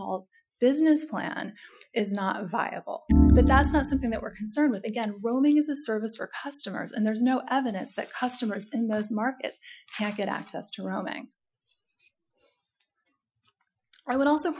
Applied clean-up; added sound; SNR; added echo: classical method Wiener filter.